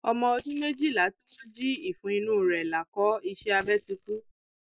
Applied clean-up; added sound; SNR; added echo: neural mask model Resemble Enhance denoiser.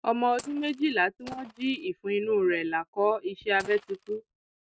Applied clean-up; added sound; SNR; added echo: neural mask model RNNoise.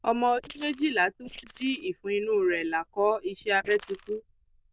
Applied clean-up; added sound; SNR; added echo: neural diffusion model UNIVERSE++.